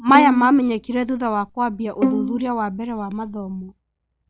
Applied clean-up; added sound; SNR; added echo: none; Bowed string instrument; 6 dB; none.